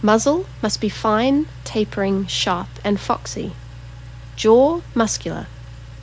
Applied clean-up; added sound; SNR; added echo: none; Engine; 15 dB; none.